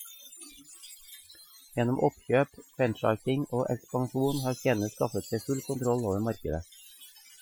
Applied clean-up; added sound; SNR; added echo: classical method Wiener filter.